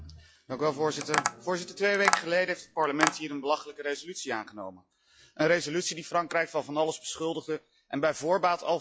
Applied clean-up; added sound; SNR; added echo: classical method log-MMSE.